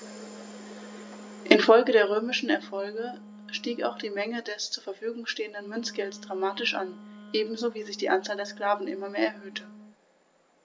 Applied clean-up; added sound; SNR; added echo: none; Wind instrument, woodwind instrument; 18 dB; none.